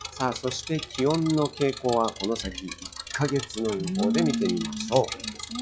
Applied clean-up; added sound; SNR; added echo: classical method log-MMSE.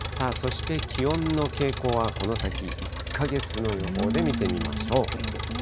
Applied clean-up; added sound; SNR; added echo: none; Engine; 3 dB; none.